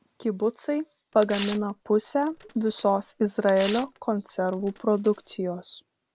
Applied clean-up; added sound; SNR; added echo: none; Tearing; 13 dB; none.